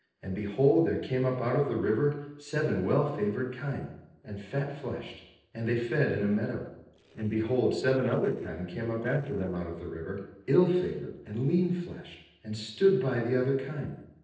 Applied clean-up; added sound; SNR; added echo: neural separator model SepFormer DNS4.